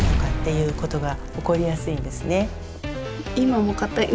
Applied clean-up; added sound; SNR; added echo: none; Explosion; 5 dB; none.